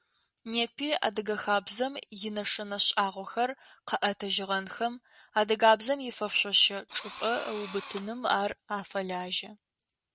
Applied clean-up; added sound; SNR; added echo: none; Engine / Drill; 11 dB; none.